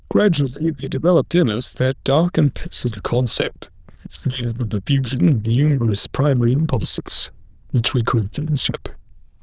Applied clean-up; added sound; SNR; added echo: neural diffusion model UNIVERSE++.